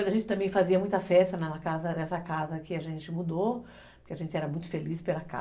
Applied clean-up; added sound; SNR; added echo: none; none; none; none.